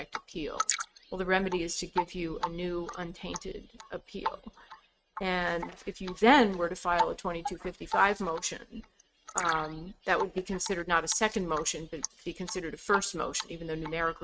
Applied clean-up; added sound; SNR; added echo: neural mask model RNNoise.